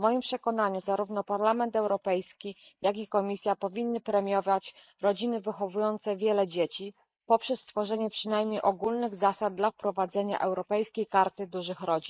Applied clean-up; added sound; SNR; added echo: neural mask model Resemble Enhance denoiser.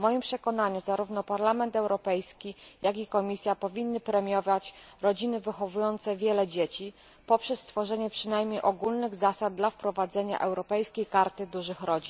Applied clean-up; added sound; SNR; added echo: none; none; none; none.